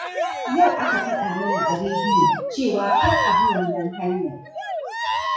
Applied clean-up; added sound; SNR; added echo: classical method WPE with log-MMSE.